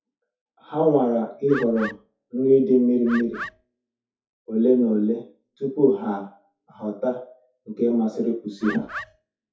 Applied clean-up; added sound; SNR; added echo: classical method WPE with log-MMSE.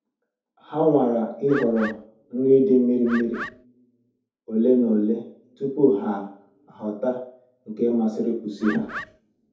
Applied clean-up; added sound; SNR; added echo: none; Bird; 11 dB; reverberation time 0.5 s.